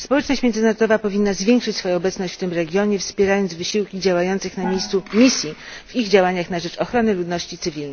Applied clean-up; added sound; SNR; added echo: none; Gong; 17 dB; none.